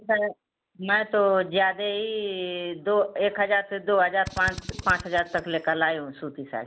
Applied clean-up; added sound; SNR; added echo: none; Drill; 12 dB; none.